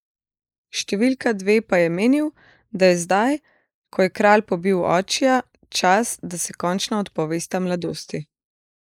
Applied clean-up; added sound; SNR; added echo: neural mask model Resemble Enhance denoiser.